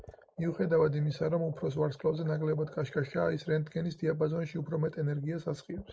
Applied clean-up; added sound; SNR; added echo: neural mask model RNNoise.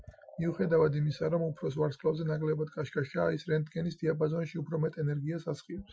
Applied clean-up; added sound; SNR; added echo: classical method Wiener filter.